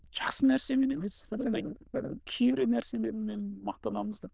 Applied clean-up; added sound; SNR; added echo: neural diffusion model UNIVERSE++.